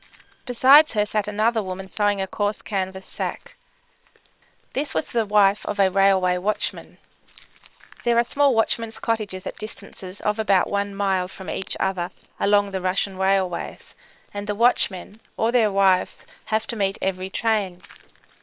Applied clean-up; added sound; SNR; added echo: neural separator model SepFormer WHAM!.